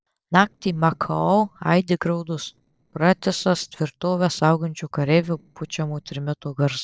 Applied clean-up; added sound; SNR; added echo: neural separator model SepFormer DNS4.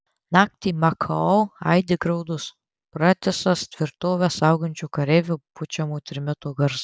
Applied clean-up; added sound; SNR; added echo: none; none; none; none.